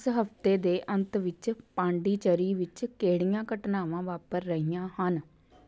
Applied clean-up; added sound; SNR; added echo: none; none; none; none.